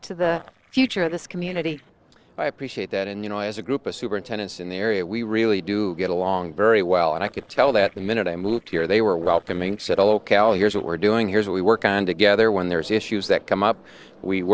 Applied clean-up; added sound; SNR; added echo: neural separator model SepFormer DNS4.